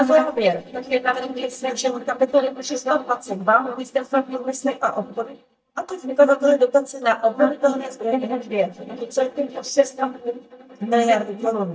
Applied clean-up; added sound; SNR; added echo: neural mask model DeepFilterNet 3.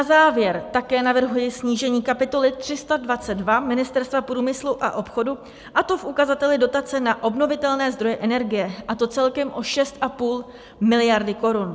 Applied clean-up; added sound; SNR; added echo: none; none; none; none.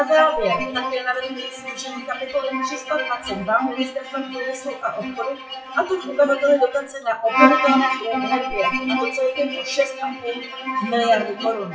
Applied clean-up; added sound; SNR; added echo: classical method WPE with log-MMSE.